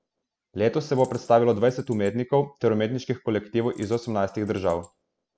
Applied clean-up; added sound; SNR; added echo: none; Coin (dropping); 16 dB; none.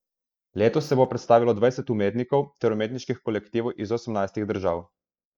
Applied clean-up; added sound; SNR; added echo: neural mask model DeepFilterNet 3.